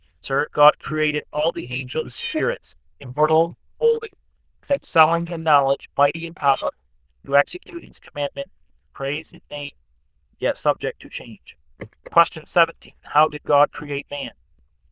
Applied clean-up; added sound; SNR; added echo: neural diffusion model UNIVERSE++.